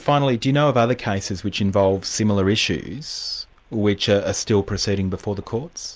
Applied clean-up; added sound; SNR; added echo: none; none; none; none.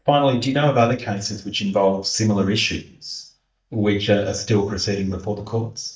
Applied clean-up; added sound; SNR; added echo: neural mask model DeepFilterNet 3.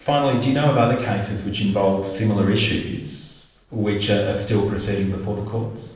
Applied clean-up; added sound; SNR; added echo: neural separator model SepFormer DNS4.